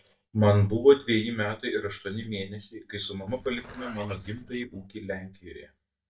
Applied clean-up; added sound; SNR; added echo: neural mask model DeepFilterNet 3.